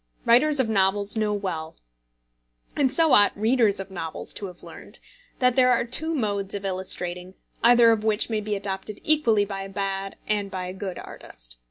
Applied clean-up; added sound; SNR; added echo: none; none; none; none.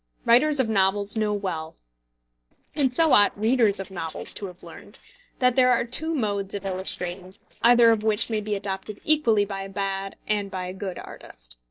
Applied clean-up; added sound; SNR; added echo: neural separator model SepFormer DNS4.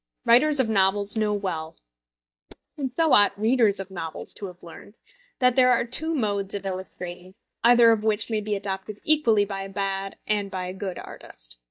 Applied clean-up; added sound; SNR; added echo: neural mask model DeepFilterNet 3.